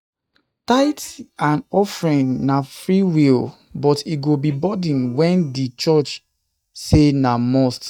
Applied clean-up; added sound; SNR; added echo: neural mask model DeepFilterNet 3.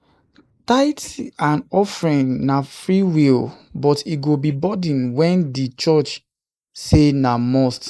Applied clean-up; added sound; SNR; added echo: neural mask model Resemble Enhance denoiser.